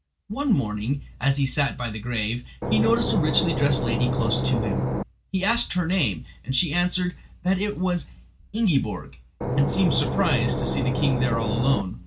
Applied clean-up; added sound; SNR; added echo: none; Engine / Boat, Water vehicle; 0 dB; none.